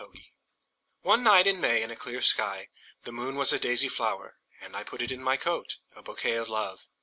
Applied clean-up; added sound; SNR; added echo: none; none; none; none.